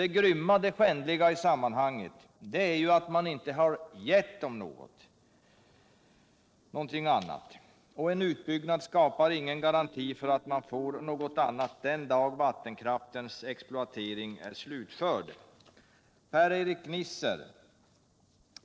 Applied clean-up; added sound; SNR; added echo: neural separator model SepFormer DNS4.